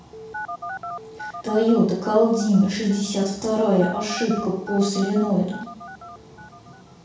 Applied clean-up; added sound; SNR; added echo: none; Telephone; 13 dB; reverberation time 0.7 s.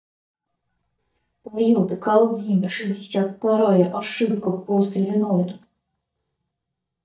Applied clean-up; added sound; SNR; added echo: neural mask model DeepFilterNet 3.